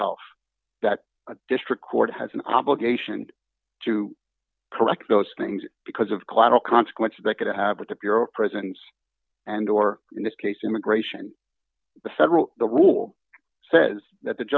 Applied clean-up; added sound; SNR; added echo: none; none; none; none.